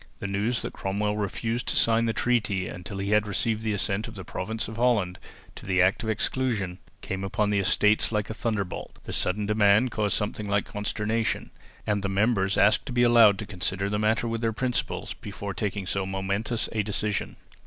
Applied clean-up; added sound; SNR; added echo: none; none; none; none.